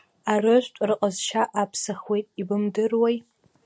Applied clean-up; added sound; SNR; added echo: none; none; none; none.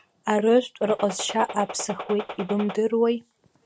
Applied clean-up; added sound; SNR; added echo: none; Gunshot, gunfire; 11 dB; none.